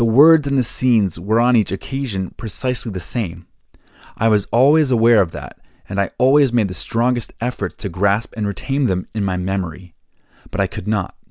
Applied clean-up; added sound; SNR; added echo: none; none; none; none.